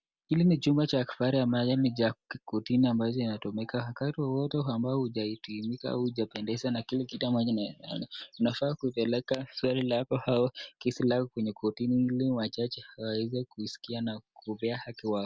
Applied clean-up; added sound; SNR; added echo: none; none; none; none.